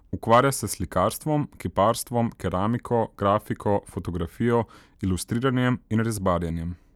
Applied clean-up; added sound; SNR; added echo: none; none; none; none.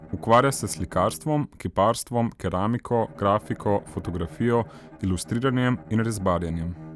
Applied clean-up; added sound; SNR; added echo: none; Bowed string instrument; 19 dB; none.